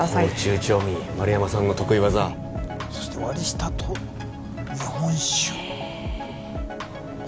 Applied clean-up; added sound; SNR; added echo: none; Engine; 11 dB; none.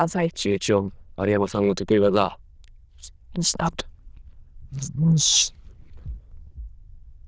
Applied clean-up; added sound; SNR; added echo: neural diffusion model UNIVERSE++.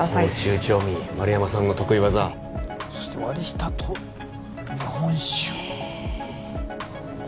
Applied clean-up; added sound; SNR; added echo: none; none; none; none.